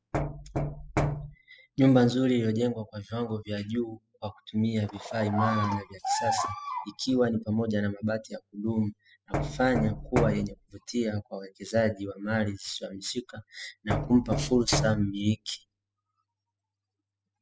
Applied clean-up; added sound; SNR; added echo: classical method spectral subtraction.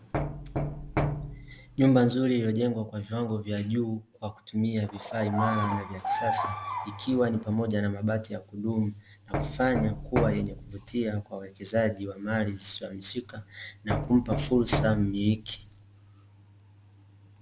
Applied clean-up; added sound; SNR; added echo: none; Bird vocalization, bird call, bird song + Knock; 3 dB; none.